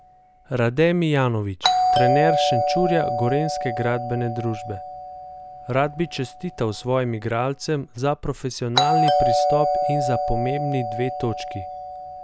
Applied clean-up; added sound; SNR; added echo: none; Doorbell; 0 dB; none.